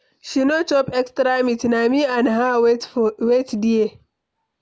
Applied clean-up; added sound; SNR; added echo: none; none; none; none.